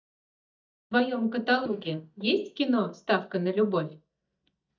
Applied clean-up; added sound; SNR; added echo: neural mask model DeepFilterNet 3.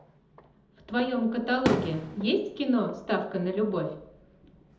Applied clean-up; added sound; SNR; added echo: none; Fireworks; 9 dB; reverberation time 0.8 s.